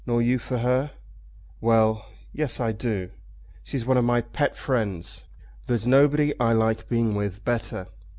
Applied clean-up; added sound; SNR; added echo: none; none; none; none.